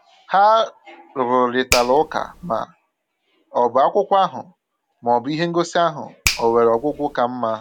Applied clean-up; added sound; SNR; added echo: none; Finger snapping; 13 dB; none.